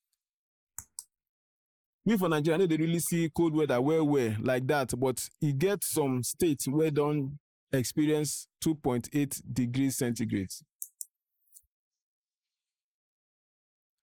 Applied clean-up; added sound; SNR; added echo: neural mask model Resemble Enhance denoiser.